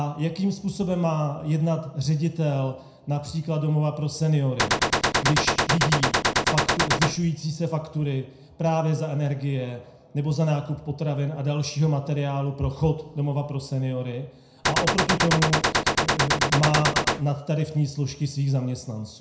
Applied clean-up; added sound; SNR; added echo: none; Gunshot, gunfire; -3 dB; reverberation time 0.4 s.